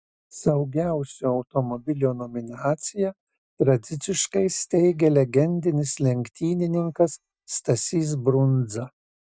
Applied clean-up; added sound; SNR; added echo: neural mask model DeepFilterNet 3.